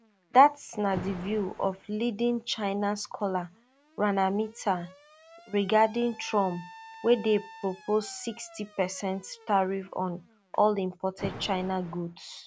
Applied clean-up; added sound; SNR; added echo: none; Alarm; 19 dB; none.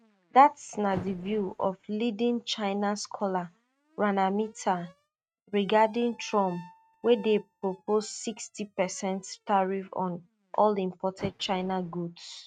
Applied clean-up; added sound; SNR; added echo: neural mask model RNNoise.